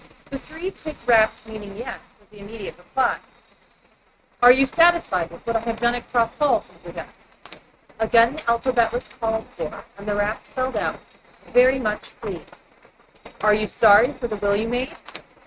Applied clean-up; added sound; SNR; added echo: neural mask model RNNoise.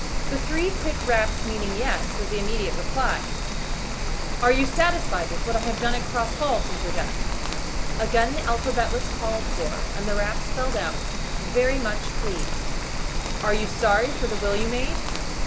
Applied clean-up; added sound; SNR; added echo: none; Rain; -2 dB; none.